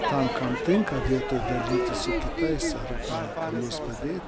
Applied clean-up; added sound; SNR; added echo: none; Crowd / Fireworks; 0 dB; none.